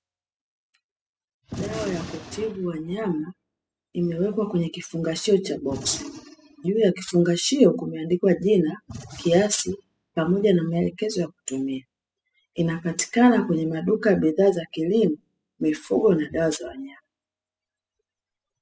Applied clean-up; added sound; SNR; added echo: classical method spectral subtraction.